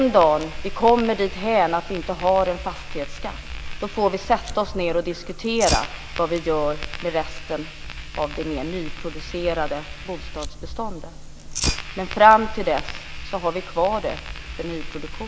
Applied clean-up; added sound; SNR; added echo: none; Fire; 8 dB; none.